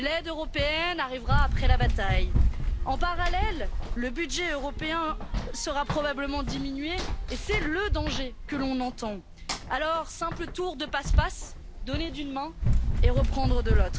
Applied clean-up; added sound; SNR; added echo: none; Run; -4 dB; none.